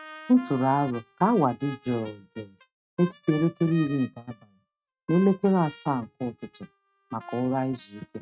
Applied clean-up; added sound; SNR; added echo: neural mask model RNNoise.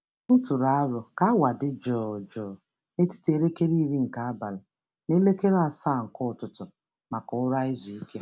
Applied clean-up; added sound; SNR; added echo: none; none; none; none.